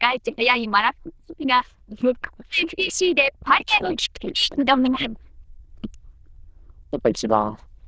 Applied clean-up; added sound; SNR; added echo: neural diffusion model UNIVERSE++.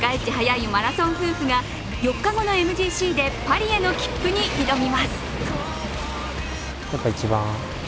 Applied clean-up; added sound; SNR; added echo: none; Waves, surf; 8 dB; none.